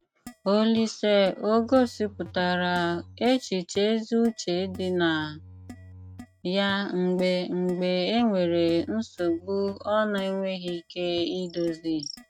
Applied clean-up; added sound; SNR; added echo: neural mask model RNNoise.